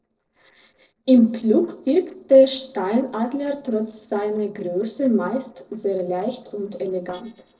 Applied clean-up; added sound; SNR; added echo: neural separator model SepFormer DNS4.